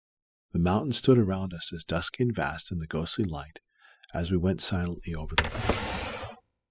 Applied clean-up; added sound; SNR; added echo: classical method spectral subtraction.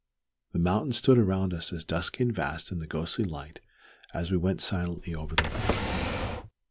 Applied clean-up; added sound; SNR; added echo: none; Drawer open or close; 1 dB; none.